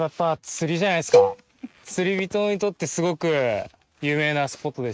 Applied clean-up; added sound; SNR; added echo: neural mask model RNNoise.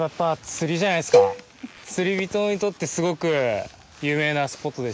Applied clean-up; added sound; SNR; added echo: none; Cowbell; -1 dB; none.